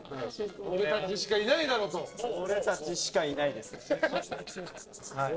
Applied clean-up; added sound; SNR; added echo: neural separator model SepFormer DNS4.